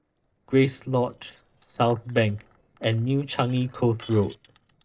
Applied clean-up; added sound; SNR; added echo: neural separator model SepFormer DNS4.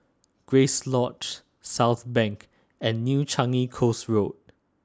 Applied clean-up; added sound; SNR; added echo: none; none; none; none.